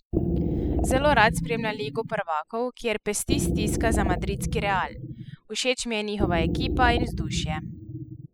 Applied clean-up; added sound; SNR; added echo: classical method spectral subtraction.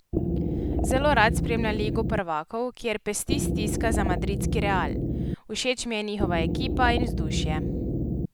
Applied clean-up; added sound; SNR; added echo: none; Wind instrument, woodwind instrument; -3 dB; none.